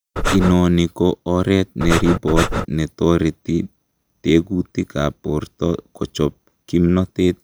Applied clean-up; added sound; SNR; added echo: none; Breathing; 1 dB; none.